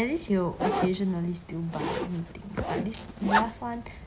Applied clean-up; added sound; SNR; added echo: none; Zipper (clothing); 2 dB; none.